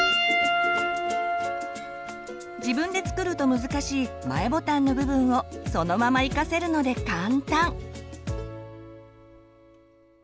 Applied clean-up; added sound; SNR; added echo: none; Piano; 5 dB; none.